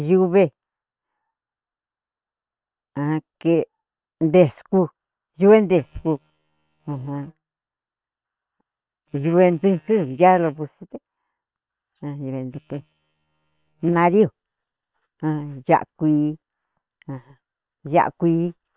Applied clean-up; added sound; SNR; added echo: neural separator model SepFormer WHAM!.